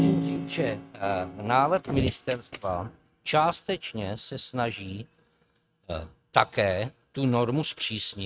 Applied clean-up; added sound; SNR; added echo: neural mask model RNNoise.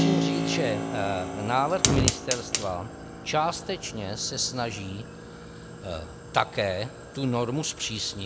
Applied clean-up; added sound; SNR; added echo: none; Keyboard (musical) + Fire; 1 dB; none.